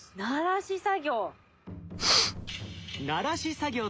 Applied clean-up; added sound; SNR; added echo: none; Breathing; -3 dB; none.